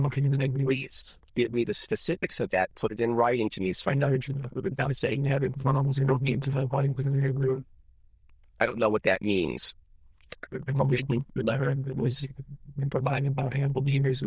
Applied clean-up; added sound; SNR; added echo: neural diffusion model UNIVERSE++.